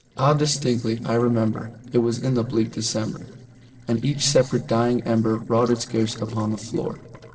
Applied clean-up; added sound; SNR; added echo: neural separator model SepFormer DNS4.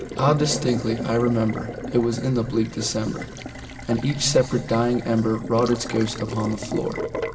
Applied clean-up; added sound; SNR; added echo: none; Water tap, faucet; 10 dB; reverberation time 2.6 s.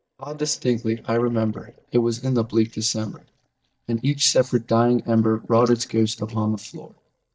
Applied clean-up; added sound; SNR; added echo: neural mask model DeepFilterNet 3.